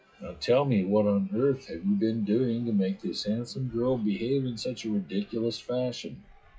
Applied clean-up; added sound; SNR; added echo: classical method WPE with log-MMSE.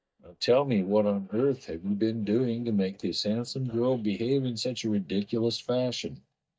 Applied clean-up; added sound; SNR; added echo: neural mask model DeepFilterNet 3.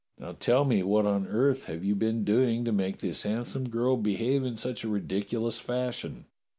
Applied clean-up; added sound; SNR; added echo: none; none; none; none.